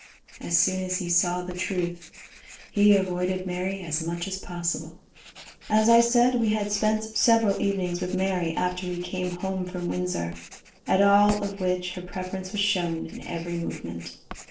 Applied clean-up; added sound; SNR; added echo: neural separator model SepFormer DNS4.